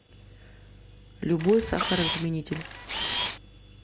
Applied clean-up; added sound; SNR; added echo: none; Camera; 3 dB; none.